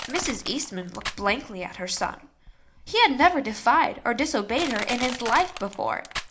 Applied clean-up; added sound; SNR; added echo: none; Crushing; 12 dB; reverberation time 0.4 s.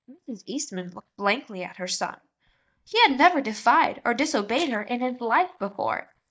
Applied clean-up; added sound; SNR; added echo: neural mask model DeepFilterNet 3.